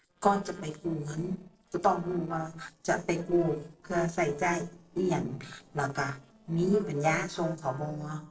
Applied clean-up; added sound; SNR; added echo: neural separator model SepFormer DNS4.